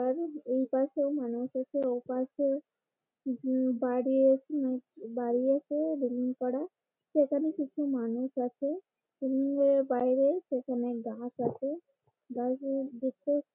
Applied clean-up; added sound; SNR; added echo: none; none; none; none.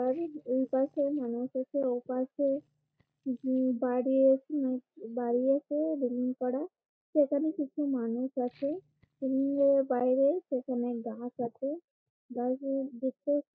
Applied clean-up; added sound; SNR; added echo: neural mask model DeepFilterNet 3.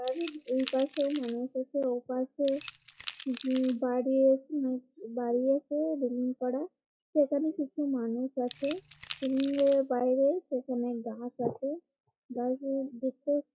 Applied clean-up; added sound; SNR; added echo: classical method log-MMSE.